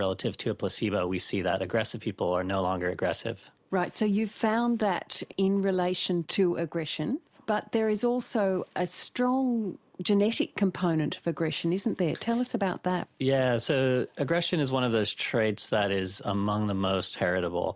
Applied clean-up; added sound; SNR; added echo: none; none; none; none.